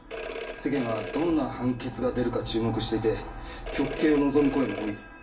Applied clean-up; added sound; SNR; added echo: none; Telephone; 12 dB; reverberation time 0.3 s.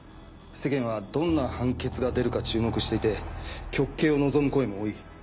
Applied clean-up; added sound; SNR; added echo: none; none; none; none.